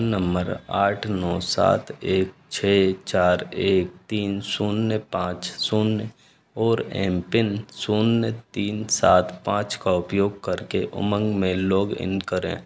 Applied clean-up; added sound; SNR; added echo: none; none; none; none.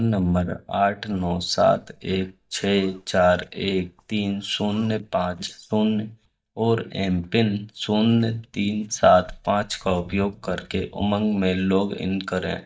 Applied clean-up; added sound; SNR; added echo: neural mask model DeepFilterNet 3.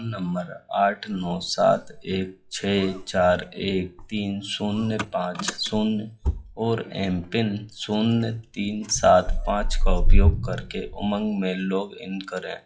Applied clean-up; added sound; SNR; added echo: classical method WPE with log-MMSE.